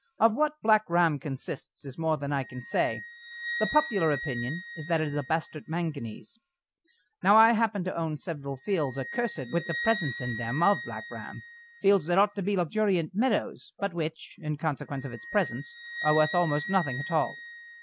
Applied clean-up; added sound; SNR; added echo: none; Wind instrument, woodwind instrument; 12 dB; none.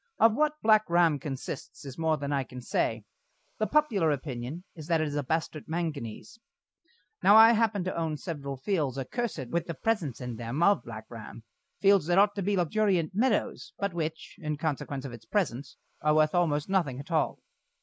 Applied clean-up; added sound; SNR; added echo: neural mask model Resemble Enhance denoiser.